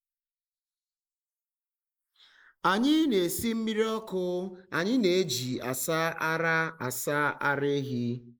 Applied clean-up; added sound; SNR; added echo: neural mask model Resemble Enhance denoiser.